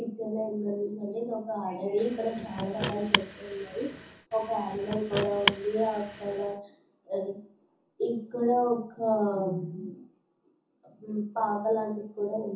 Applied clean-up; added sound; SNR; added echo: none; Car; 3 dB; reverberation time 0.6 s.